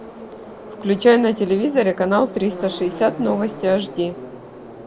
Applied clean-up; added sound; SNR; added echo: none; Subway, metro, underground; 14 dB; none.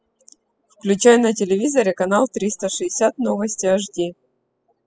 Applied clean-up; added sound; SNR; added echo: classical method spectral subtraction.